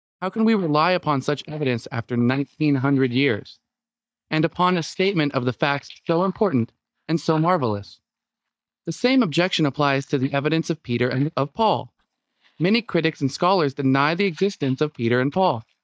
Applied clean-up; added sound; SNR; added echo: neural mask model DeepFilterNet 3.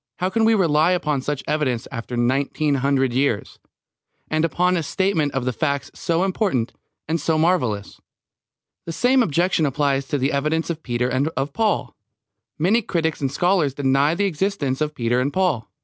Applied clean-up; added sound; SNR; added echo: none; none; none; none.